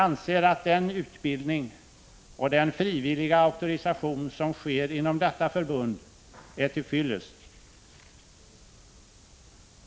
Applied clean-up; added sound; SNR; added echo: none; none; none; none.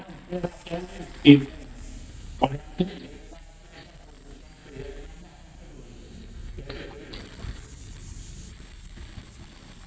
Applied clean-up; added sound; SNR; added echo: neural mask model DeepFilterNet 3.